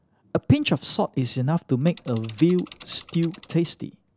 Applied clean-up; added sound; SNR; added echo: none; Mechanisms / Bicycle; 15 dB; none.